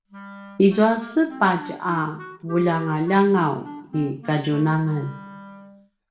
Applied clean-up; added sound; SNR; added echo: none; Wind instrument, woodwind instrument; 17 dB; reverberation time 0.6 s.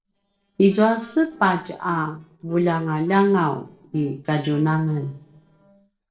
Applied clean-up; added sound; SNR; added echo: neural separator model SepFormer DNS4.